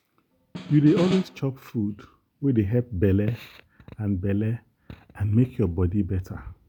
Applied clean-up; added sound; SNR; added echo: none; Snare drum; 7 dB; none.